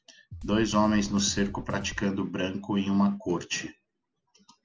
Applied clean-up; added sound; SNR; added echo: none; Drum kit; 13 dB; none.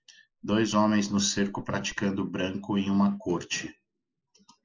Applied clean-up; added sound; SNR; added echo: neural mask model Resemble Enhance denoiser.